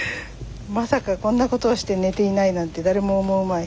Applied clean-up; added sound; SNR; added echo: none; none; none; none.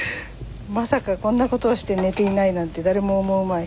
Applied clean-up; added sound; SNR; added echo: none; Cutlery, silverware; 15 dB; none.